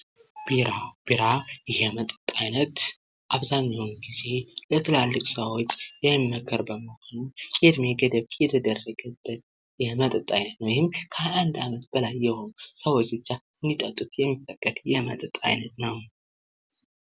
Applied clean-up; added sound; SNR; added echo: none; Shatter; 18 dB; none.